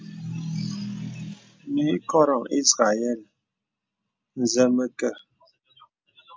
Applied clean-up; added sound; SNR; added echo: none; none; none; none.